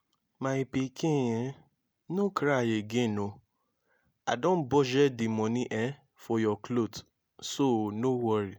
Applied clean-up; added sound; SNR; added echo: none; none; none; none.